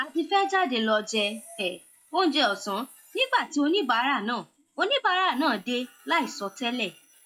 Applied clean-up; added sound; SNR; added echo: classical method log-MMSE.